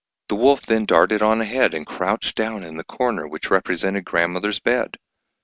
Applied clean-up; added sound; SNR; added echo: none; none; none; none.